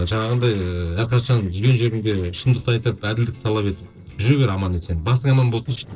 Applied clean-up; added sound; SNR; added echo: neural separator model SepFormer DNS4.